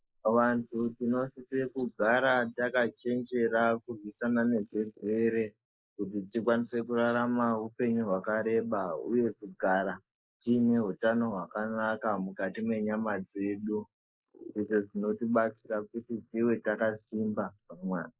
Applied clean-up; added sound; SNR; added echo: neural mask model Resemble Enhance denoiser.